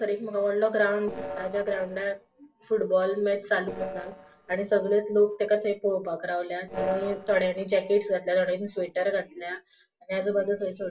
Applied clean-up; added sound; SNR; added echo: neural separator model SepFormer DNS4.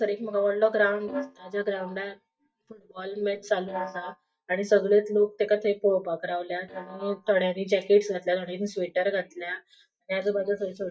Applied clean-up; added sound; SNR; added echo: neural mask model DeepFilterNet 3.